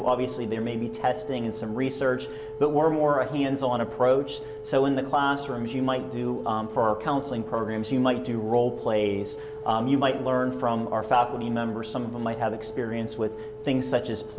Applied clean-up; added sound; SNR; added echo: none; Wind instrument, woodwind instrument; 11 dB; none.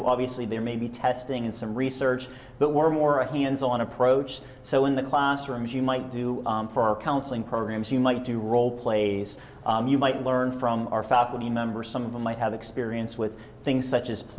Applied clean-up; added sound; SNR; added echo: none; none; none; none.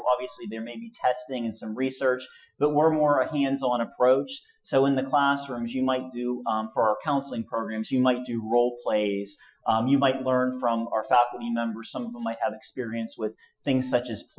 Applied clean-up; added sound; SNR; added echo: classical method Wiener filter.